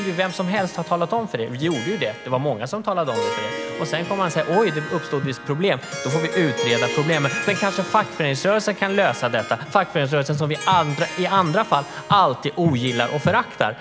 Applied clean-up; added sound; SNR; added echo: none; Harp; 10 dB; none.